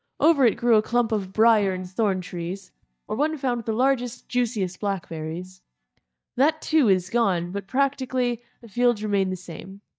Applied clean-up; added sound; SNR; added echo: neural mask model DeepFilterNet 3.